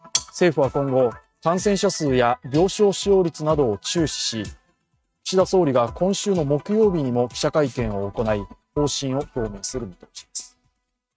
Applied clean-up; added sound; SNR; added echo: neural mask model RNNoise.